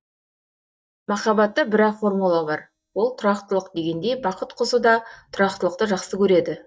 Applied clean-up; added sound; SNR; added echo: neural mask model DeepFilterNet 3.